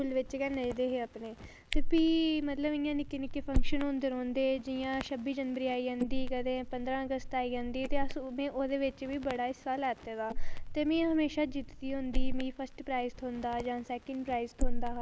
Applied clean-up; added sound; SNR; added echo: neural mask model Resemble Enhance denoiser.